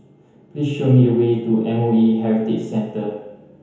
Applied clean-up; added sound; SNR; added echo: none; none; none; reverberation time 1.0 s.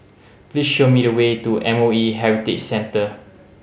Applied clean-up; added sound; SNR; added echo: none; none; none; none.